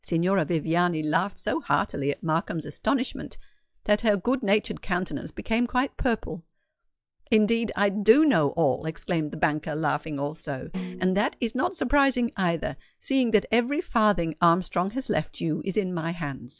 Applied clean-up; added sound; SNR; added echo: classical method log-MMSE.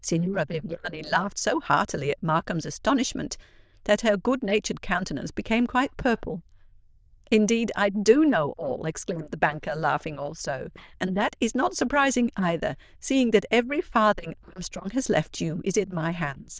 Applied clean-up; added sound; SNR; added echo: neural diffusion model UNIVERSE++.